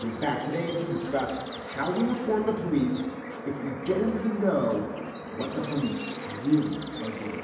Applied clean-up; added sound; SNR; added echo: none; Bird / Insect / Frog; 9 dB; reverberation time 1.0 s.